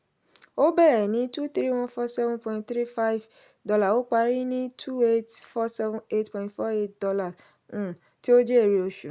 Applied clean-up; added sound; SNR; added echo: none; none; none; none.